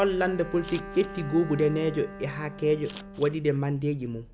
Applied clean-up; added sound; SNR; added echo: none; Scissors + Bowed string instrument; 14 dB; none.